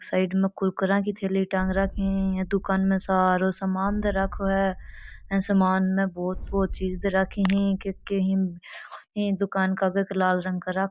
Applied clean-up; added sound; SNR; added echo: none; Boom; 12 dB; none.